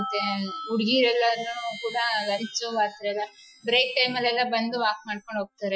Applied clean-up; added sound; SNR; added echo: classical method Wiener filter.